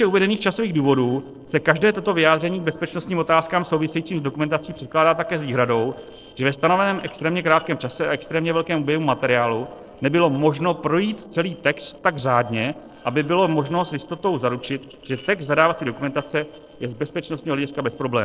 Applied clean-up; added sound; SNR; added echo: neural separator model SepFormer DNS4.